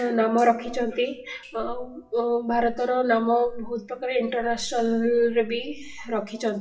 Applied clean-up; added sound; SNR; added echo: classical method WPE with log-MMSE.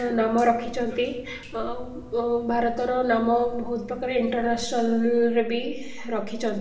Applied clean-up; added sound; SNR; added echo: none; Drip; 12 dB; reverberation time 1.0 s.